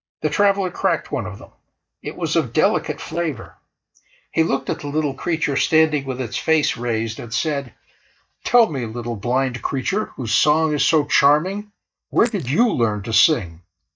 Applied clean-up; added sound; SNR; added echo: neural mask model DeepFilterNet 3.